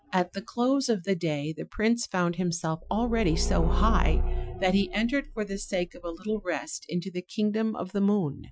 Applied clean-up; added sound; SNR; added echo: classical method Wiener filter.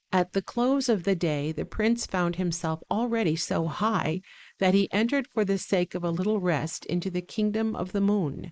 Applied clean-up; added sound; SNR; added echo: neural mask model Resemble Enhance denoiser.